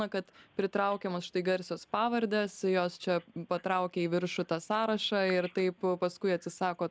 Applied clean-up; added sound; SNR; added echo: none; none; none; none.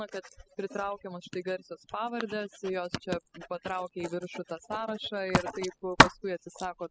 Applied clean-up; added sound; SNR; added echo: classical method spectral subtraction.